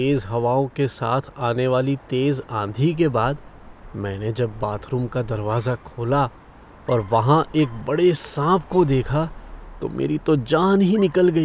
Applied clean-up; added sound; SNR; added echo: none; Dog; 20 dB; none.